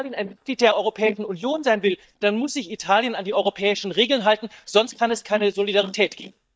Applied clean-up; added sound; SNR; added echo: neural mask model DeepFilterNet 3.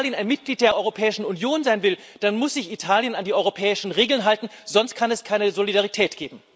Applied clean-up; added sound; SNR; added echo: none; none; none; none.